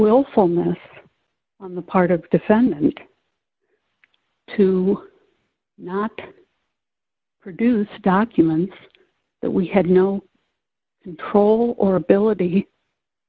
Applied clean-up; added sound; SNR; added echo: none; none; none; none.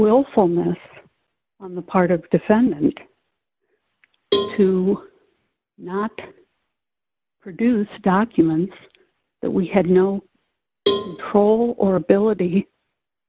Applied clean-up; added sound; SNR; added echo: none; Cowbell; 5 dB; none.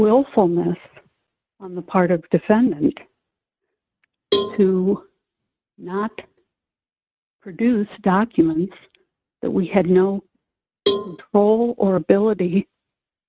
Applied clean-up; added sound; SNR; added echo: neural mask model RNNoise.